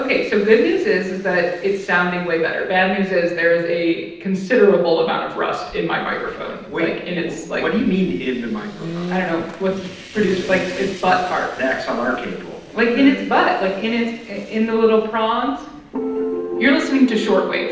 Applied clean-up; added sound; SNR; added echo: neural separator model SepFormer DNS4.